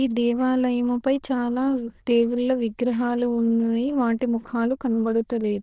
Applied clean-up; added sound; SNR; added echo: neural diffusion model UNIVERSE++.